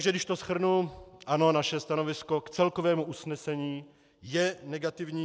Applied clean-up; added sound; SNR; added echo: none; none; none; none.